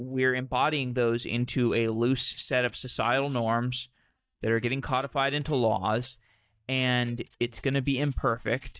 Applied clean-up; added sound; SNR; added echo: neural mask model DeepFilterNet 3.